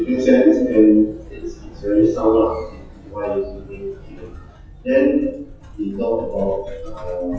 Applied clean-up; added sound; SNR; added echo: classical method WPE with log-MMSE.